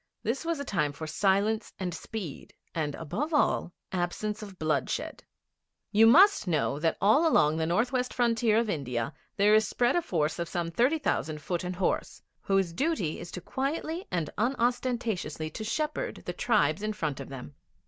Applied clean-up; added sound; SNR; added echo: none; none; none; none.